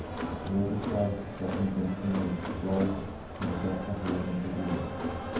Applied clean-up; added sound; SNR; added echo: none; Crowd; 3 dB; reverberation time 0.9 s.